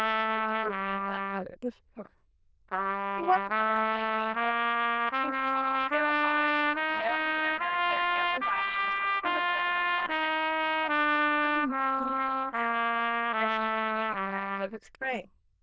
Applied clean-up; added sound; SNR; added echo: neural diffusion model UNIVERSE++.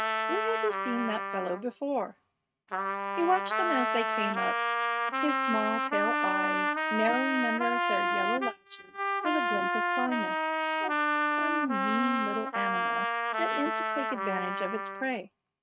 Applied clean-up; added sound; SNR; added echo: neural mask model RNNoise.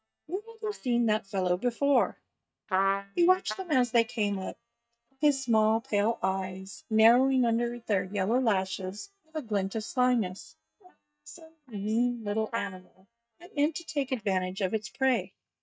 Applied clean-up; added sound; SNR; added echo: neural mask model DeepFilterNet 3.